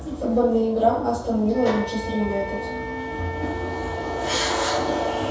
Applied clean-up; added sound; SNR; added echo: none; Wind instrument, woodwind instrument; 10 dB; reverberation time 0.6 s.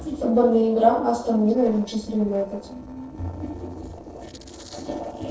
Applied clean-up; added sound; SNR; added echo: neural separator model SepFormer DNS4.